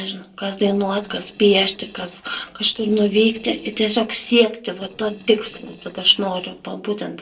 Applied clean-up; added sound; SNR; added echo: neural separator model SepFormer DNS4.